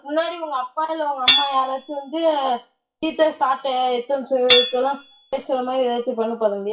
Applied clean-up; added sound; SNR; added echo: classical method WPE with log-MMSE.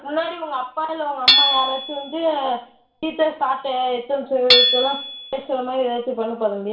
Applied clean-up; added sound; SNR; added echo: none; Hammer / Chink, clink; 0 dB; reverberation time 0.5 s.